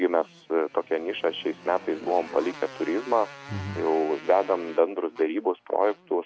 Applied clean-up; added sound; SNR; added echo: none; Motorcycle; 18 dB; none.